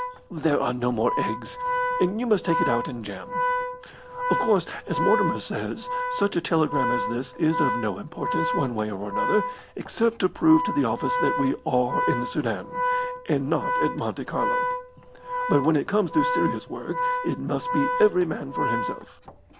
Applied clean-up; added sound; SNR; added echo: none; Organ; 3 dB; none.